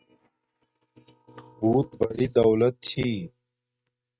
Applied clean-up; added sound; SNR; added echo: neural mask model RNNoise.